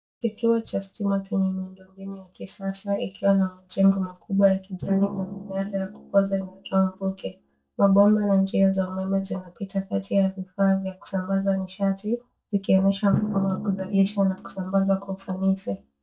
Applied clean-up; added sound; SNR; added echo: neural mask model DeepFilterNet 3.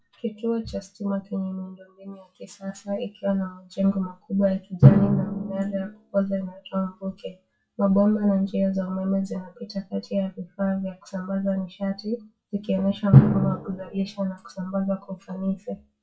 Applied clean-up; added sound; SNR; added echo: classical method WPE with log-MMSE.